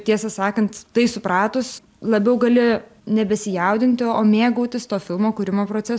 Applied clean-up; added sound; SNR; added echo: none; none; none; none.